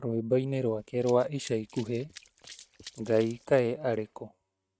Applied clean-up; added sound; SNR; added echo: neural mask model RNNoise.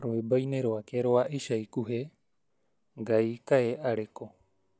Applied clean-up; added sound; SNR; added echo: none; none; none; none.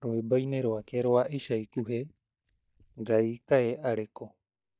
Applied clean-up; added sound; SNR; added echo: neural mask model DeepFilterNet 3.